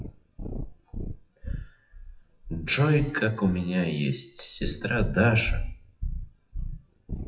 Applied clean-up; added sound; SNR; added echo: classical method WPE with log-MMSE.